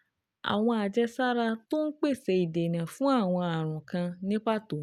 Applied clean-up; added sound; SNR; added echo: none; none; none; none.